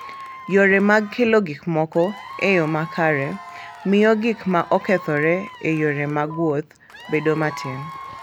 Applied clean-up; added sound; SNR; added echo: none; Alarm + Applause / Crowd / Cheering; 16 dB; none.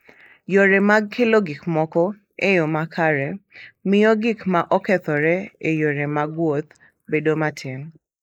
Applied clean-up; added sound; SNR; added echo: neural mask model Resemble Enhance denoiser.